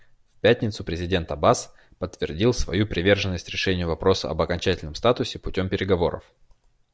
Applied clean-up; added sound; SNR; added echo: none; none; none; none.